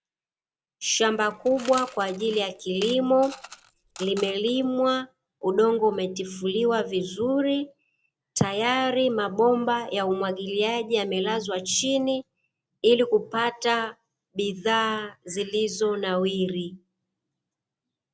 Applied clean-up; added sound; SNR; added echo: none; Coin (dropping) / Mechanisms; 18 dB; none.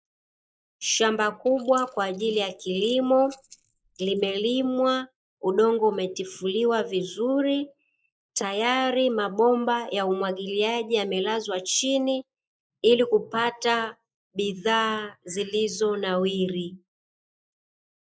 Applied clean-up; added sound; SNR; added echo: neural mask model Resemble Enhance denoiser.